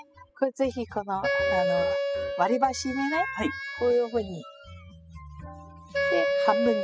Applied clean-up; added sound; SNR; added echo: classical method spectral subtraction.